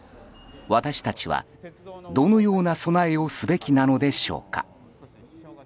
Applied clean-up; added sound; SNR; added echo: none; none; none; none.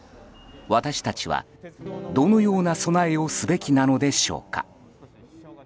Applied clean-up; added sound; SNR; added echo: none; Electric guitar / Strum; 14 dB; none.